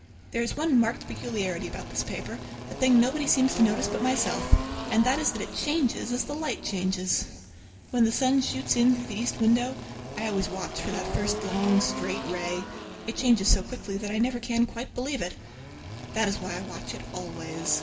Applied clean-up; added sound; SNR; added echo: none; Engine; 10 dB; reverberation time 2.0 s.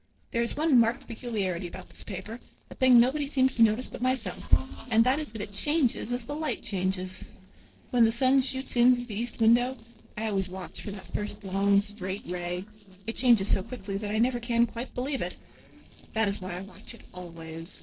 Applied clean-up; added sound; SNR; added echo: neural separator model SepFormer DNS4.